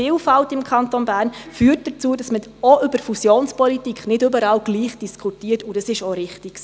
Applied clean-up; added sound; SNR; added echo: none; none; none; none.